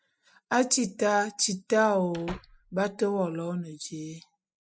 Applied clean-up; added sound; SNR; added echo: classical method spectral subtraction.